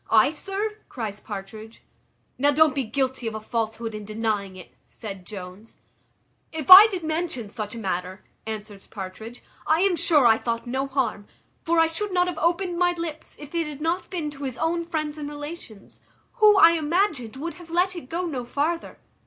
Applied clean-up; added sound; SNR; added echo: none; none; none; none.